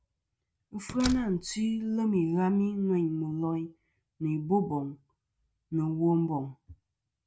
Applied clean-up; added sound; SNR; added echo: none; Slam; 11 dB; none.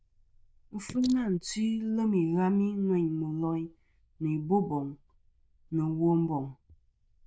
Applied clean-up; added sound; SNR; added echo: neural diffusion model UNIVERSE++.